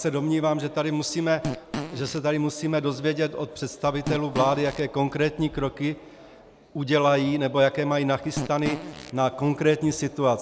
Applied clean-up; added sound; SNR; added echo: none; Fart; 10 dB; none.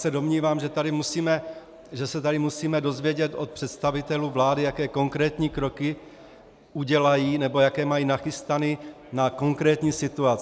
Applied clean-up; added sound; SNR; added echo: none; none; none; none.